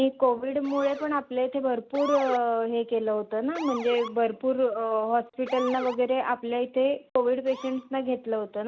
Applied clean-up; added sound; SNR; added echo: none; Motor vehicle (road) / Siren; 15 dB; none.